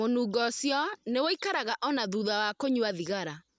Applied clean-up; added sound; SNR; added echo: none; none; none; none.